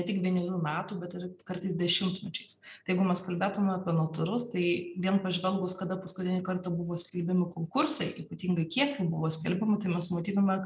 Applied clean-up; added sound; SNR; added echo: none; none; none; none.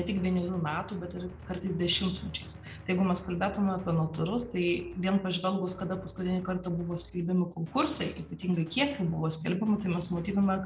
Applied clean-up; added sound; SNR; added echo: none; Drum; 16 dB; none.